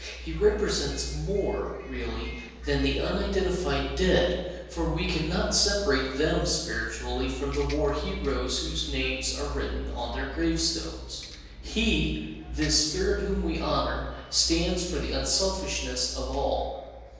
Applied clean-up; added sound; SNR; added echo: none; Bus; 20 dB; reverberation time 1.2 s.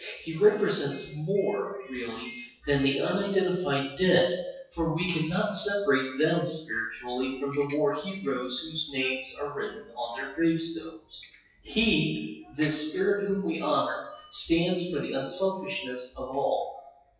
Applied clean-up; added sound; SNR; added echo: classical method WPE with log-MMSE.